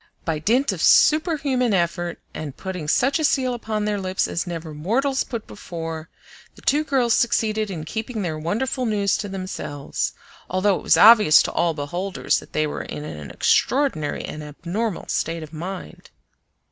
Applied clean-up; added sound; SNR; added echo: none; none; none; none.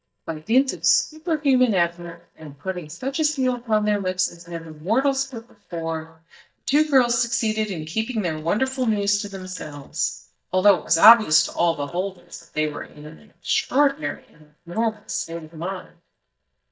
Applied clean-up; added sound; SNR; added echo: neural mask model DeepFilterNet 3.